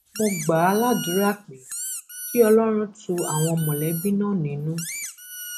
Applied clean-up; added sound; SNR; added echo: none; Squeak; 12 dB; none.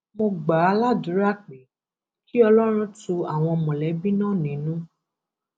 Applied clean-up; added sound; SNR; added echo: none; none; none; none.